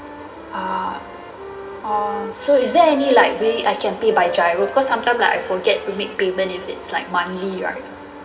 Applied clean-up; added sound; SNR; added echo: none; Wind instrument, woodwind instrument; 14 dB; reverberation time 2.2 s.